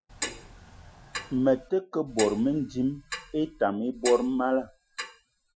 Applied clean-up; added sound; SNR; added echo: classical method Wiener filter.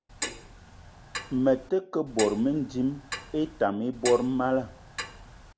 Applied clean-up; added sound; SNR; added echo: none; Clock; 11 dB; none.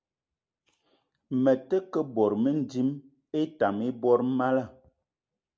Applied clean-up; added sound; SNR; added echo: none; none; none; none.